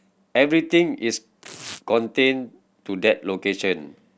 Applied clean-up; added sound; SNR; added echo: none; Tearing; 19 dB; none.